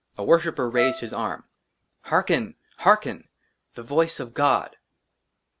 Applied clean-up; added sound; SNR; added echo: none; Wind instrument, woodwind instrument; 6 dB; none.